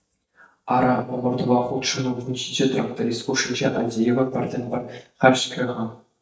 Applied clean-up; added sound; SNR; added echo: neural mask model DeepFilterNet 3.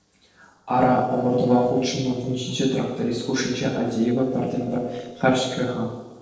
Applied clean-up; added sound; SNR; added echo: neural separator model SepFormer DNS4.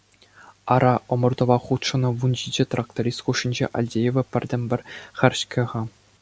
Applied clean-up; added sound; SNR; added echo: none; none; none; none.